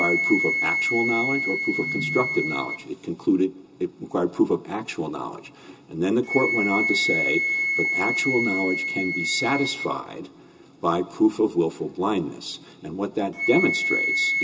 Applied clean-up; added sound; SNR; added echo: none; Wind instrument, woodwind instrument; 2 dB; reverberation time 0.2 s.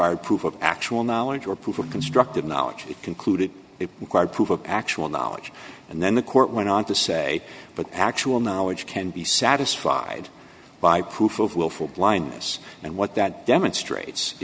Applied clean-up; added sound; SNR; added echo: none; none; none; none.